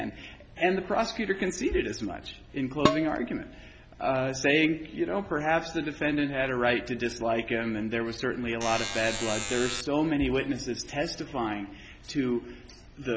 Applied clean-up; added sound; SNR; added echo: none; Dishes, pots, and pans + Alarm; 3 dB; none.